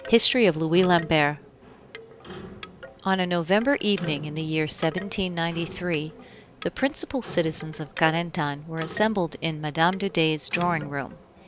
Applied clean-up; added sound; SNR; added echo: none; Clock + Wind chime / Wood; 16 dB; none.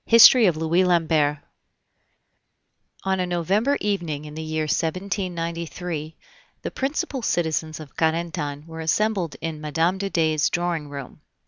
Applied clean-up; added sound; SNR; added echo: none; none; none; none.